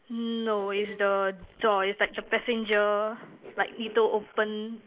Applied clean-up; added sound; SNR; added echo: neural mask model Resemble Enhance denoiser.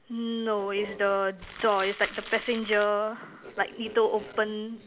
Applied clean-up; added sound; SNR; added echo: none; Crumpling, crinkling; 13 dB; none.